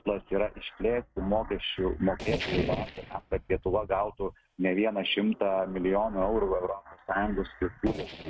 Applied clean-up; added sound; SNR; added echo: neural mask model RNNoise.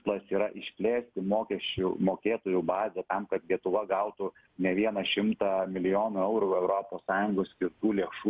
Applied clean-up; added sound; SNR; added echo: none; none; none; none.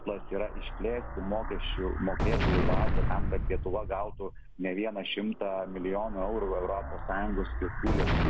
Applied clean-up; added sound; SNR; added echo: none; Explosion; -3 dB; none.